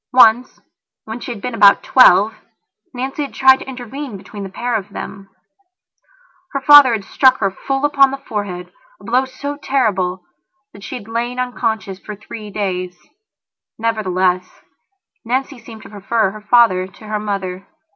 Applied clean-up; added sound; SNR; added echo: none; none; none; none.